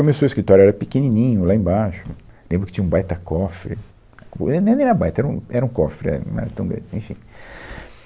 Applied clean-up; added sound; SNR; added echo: none; none; none; none.